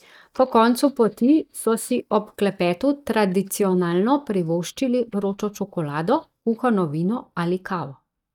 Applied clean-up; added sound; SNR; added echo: neural mask model DeepFilterNet 3.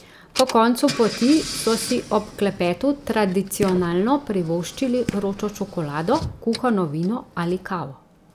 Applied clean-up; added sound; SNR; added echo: none; Fireworks + Engine / Car; 12 dB; none.